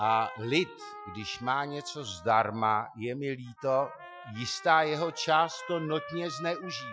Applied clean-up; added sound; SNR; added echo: classical method Wiener filter.